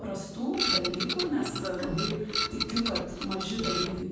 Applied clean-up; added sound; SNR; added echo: none; Printer; 1 dB; reverberation time 1.2 s.